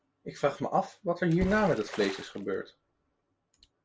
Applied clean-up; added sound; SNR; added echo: none; Water / Splash, splatter; 11 dB; none.